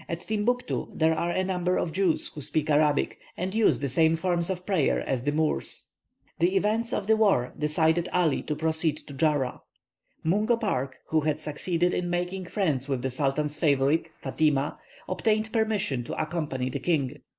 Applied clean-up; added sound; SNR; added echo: neural mask model Resemble Enhance denoiser.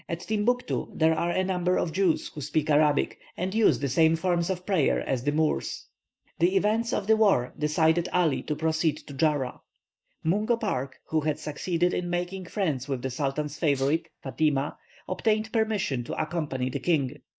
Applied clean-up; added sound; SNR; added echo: neural mask model DeepFilterNet 3.